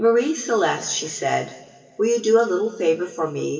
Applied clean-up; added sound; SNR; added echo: none; none; none; reverberation time 1.6 s.